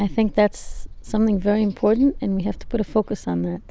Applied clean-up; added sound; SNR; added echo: none; none; none; none.